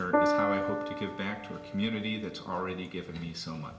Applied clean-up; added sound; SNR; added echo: none; Piano; -2 dB; reverberation time 0.5 s.